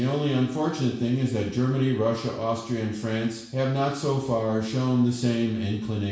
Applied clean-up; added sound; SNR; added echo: none; none; none; reverberation time 0.7 s.